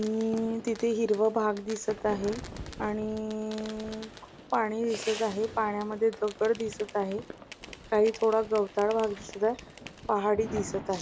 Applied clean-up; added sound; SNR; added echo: none; Fireworks; 14 dB; none.